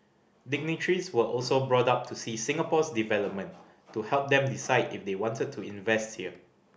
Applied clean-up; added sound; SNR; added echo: none; none; none; none.